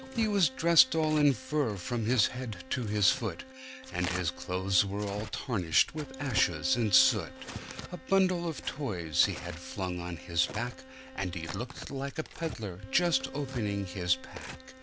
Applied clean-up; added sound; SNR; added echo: none; Bowed string instrument + Tearing; 14 dB; none.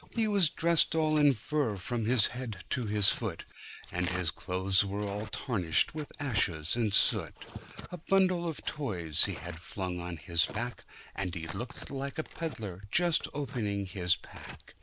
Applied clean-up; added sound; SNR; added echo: neural mask model Resemble Enhance denoiser.